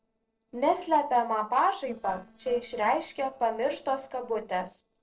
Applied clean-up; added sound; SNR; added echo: neural separator model SepFormer DNS4.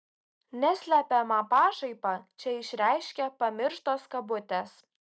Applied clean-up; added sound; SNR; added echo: none; none; none; none.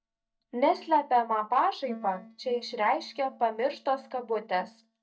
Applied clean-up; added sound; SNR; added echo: neural mask model DeepFilterNet 3.